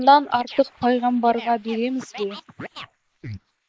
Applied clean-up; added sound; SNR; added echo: neural mask model Resemble Enhance denoiser.